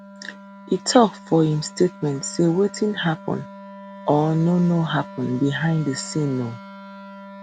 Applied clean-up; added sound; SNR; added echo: none; Wind instrument, woodwind instrument; 17 dB; none.